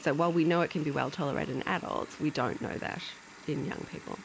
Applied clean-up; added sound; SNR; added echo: none; Water tap, faucet; 18 dB; none.